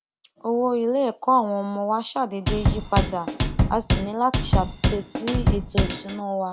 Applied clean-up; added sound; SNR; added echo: none; Drum / Drum kit; -2 dB; none.